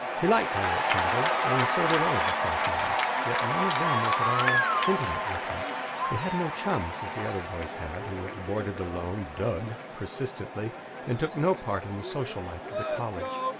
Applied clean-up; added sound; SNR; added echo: none; Applause / Cheering; -3 dB; none.